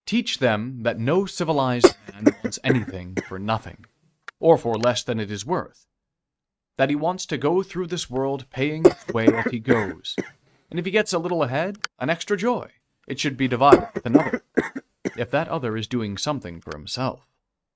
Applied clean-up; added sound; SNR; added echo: neural mask model RNNoise.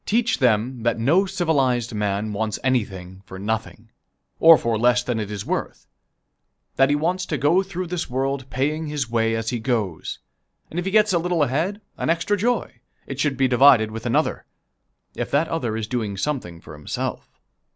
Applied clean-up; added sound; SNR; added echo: none; none; none; none.